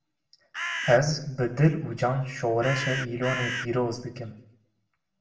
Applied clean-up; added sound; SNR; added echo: none; Bird; 3 dB; reverberation time 0.6 s.